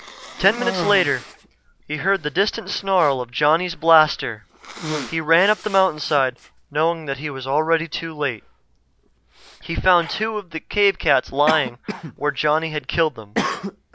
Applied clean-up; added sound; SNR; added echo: none; Cough; 12 dB; none.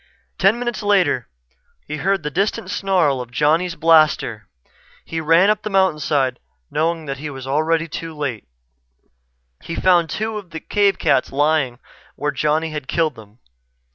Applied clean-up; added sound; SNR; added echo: none; none; none; none.